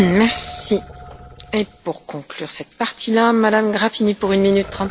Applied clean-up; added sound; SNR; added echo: none; Piano + Growling; 19 dB; none.